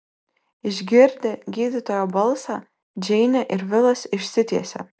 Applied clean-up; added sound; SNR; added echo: none; none; none; none.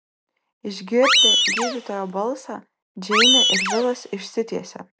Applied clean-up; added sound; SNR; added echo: none; Animal; -5 dB; none.